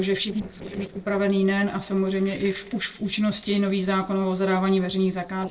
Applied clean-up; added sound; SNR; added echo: neural separator model SepFormer DNS4.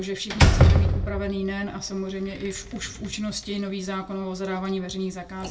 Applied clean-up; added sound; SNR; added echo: none; Slam; -5 dB; reverberation time 0.1 s.